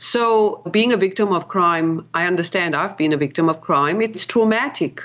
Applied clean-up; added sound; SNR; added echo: none; none; none; none.